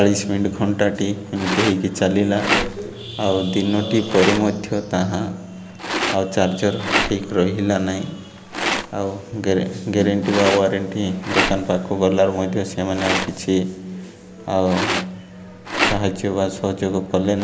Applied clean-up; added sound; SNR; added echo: none; Rattle; 7 dB; none.